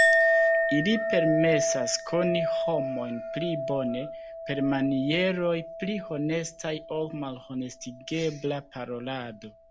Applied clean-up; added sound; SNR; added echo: none; Chink, clink; 0 dB; none.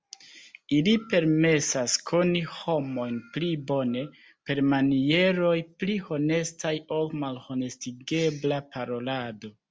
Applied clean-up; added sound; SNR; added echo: none; none; none; none.